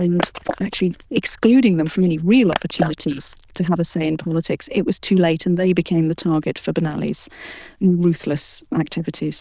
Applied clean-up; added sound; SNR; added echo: neural diffusion model UNIVERSE++.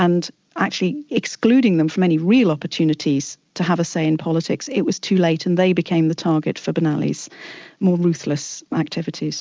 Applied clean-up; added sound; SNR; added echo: none; none; none; none.